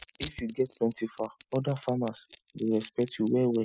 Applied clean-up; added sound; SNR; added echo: classical method spectral subtraction.